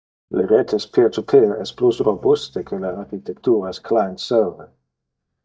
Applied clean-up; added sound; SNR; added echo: neural mask model DeepFilterNet 3.